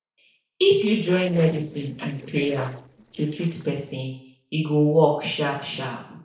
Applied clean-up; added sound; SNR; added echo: neural separator model SepFormer DNS4.